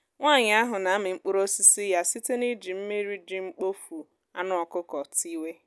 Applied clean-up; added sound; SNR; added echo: none; none; none; none.